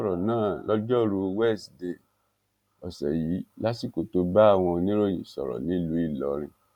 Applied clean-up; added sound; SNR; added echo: none; none; none; none.